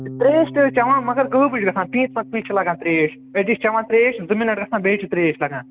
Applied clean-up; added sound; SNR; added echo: none; Bass guitar; 18 dB; none.